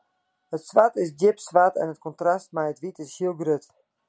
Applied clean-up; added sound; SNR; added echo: none; none; none; none.